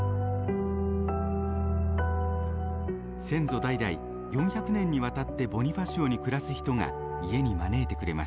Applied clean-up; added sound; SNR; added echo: none; none; none; none.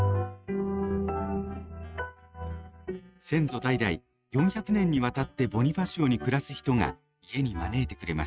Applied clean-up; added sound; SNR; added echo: neural mask model RNNoise.